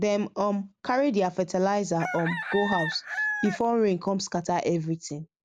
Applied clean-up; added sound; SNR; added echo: none; Chicken, rooster; 7 dB; none.